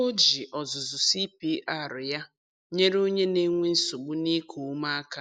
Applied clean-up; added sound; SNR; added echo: none; none; none; none.